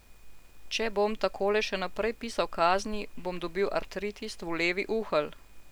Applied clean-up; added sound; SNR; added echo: none; none; none; none.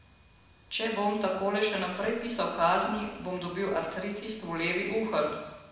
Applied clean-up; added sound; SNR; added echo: none; none; none; reverberation time 1.0 s.